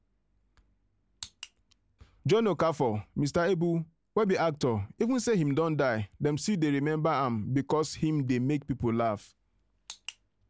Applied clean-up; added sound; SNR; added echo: none; none; none; none.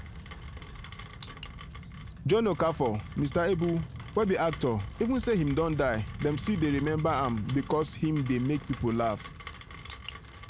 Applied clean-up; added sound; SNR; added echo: none; Rain; 11 dB; none.